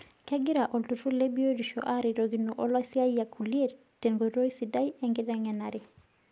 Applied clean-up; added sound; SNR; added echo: none; none; none; none.